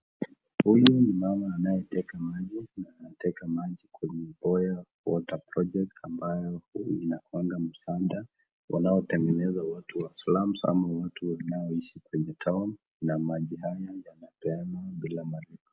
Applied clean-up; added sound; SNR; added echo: none; none; none; none.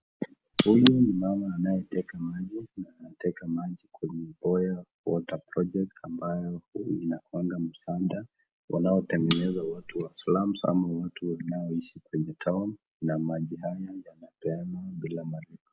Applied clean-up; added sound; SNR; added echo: none; Cutlery, silverware; 9 dB; none.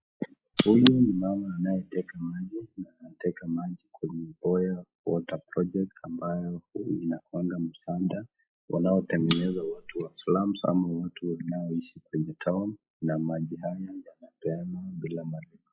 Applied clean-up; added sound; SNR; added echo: classical method log-MMSE.